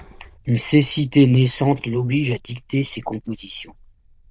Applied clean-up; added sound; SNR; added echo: neural diffusion model UNIVERSE++.